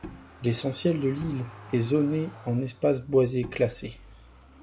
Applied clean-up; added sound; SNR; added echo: none; Motor vehicle (road) + Bowed string instrument; 18 dB; none.